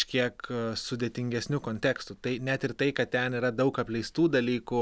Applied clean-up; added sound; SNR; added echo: none; none; none; none.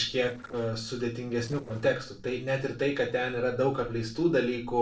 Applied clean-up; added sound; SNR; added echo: neural separator model SepFormer DNS4.